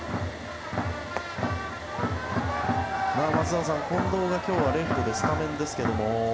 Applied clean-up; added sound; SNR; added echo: none; Domestic sounds, home sounds; 14 dB; reverberation time 1.3 s.